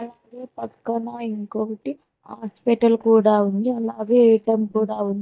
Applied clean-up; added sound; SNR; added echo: neural mask model DeepFilterNet 3.